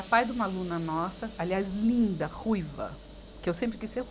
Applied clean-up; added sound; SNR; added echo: none; Sliding door / Hiss; 11 dB; none.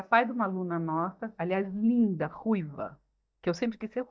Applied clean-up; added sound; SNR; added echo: neural mask model DeepFilterNet 3.